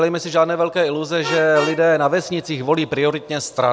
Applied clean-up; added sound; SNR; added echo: none; Vehicle horn, car horn, honking; 16 dB; none.